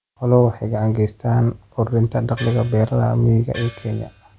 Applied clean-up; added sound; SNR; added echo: none; Gong; 18 dB; none.